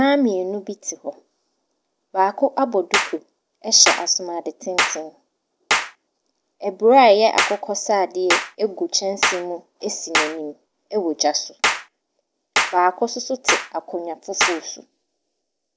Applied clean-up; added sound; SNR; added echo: none; Clapping; 3 dB; none.